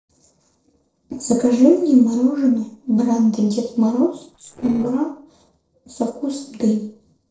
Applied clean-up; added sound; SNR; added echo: neural separator model SepFormer DNS4.